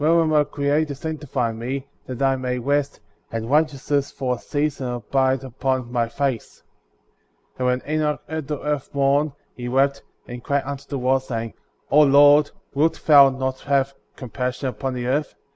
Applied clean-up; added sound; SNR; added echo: none; none; none; none.